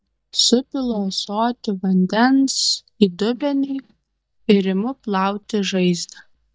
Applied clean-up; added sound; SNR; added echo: neural mask model DeepFilterNet 3.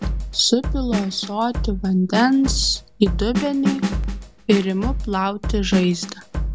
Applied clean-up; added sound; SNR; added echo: none; Drum kit; 3 dB; none.